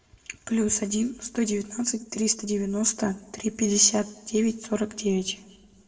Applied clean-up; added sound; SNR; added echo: none; none; none; reverberation time 0.7 s.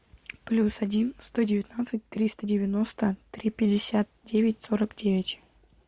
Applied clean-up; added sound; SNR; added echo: none; none; none; none.